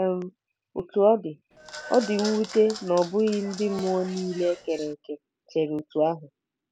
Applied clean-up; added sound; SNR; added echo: none; Applause / Clapping; 14 dB; none.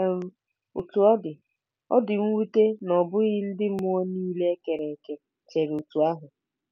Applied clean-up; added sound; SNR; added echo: none; none; none; none.